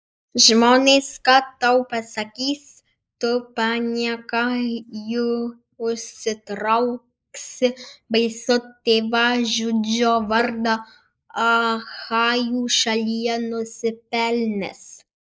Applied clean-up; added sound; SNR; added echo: neural mask model Resemble Enhance denoiser.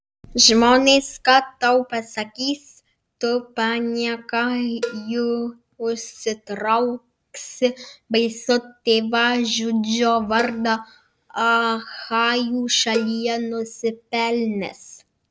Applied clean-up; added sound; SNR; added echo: none; Cowbell; 15 dB; none.